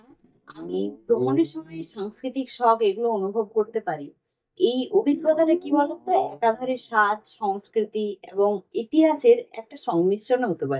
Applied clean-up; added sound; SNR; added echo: neural mask model DeepFilterNet 3.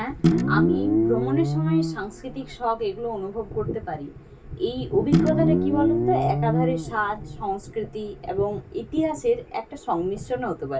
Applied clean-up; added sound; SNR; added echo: none; Guitar; -2 dB; reverberation time 0.1 s.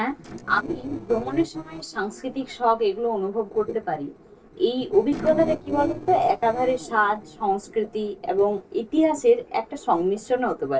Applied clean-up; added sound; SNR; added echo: neural separator model SepFormer DNS4.